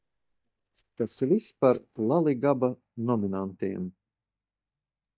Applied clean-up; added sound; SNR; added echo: neural mask model DeepFilterNet 3.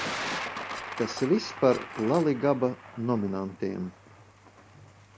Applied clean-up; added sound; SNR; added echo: none; Thunder + Cutlery, silverware; 10 dB; none.